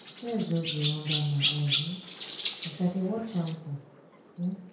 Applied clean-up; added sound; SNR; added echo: none; Chirp, tweet; -3 dB; reverberation time 0.5 s.